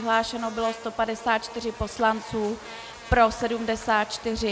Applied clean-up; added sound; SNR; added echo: none; Buzz; 17 dB; none.